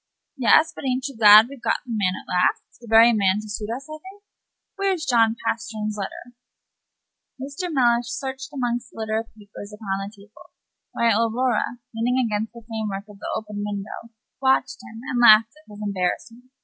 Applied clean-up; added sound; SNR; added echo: none; none; none; none.